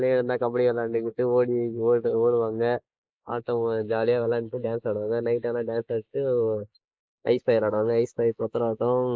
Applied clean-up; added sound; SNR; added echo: neural mask model Resemble Enhance denoiser.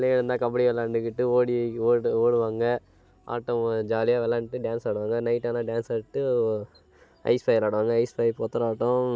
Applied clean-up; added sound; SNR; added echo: none; none; none; none.